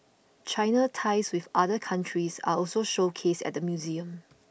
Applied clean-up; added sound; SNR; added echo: none; none; none; none.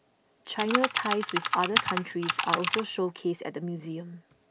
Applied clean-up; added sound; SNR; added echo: none; Computer keyboard; -3 dB; none.